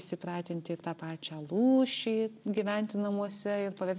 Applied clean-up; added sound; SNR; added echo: none; none; none; none.